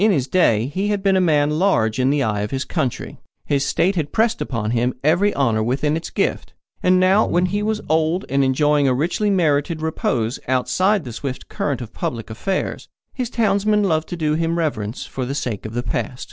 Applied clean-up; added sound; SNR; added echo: neural separator model SepFormer DNS4.